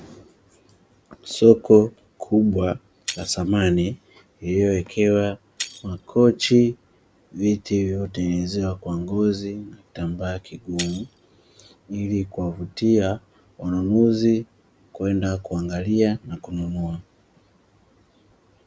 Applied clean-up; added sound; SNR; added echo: none; Shatter; 18 dB; none.